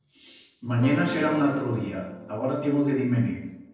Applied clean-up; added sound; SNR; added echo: neural separator model SepFormer DNS4.